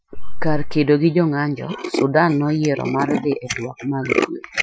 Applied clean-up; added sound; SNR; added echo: classical method Wiener filter.